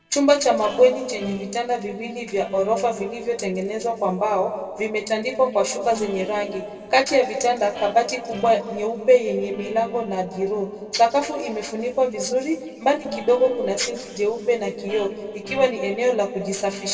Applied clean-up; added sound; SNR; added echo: neural separator model SepFormer DNS4.